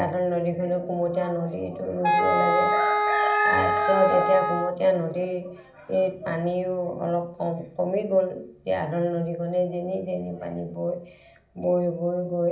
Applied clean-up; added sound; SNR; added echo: none; Wind instrument, woodwind instrument; -2 dB; reverberation time 0.4 s.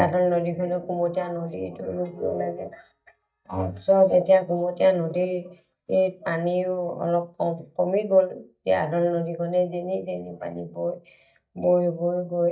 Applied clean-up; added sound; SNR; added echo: neural mask model DeepFilterNet 3.